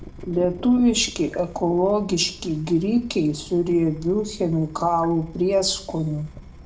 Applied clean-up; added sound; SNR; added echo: none; Drip / Water tap, faucet; 18 dB; reverberation time 0.4 s.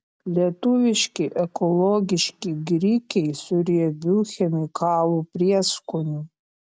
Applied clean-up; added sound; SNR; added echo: none; none; none; none.